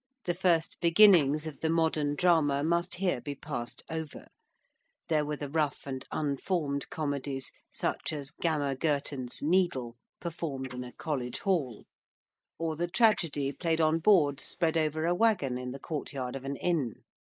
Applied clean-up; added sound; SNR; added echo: neural mask model Resemble Enhance denoiser.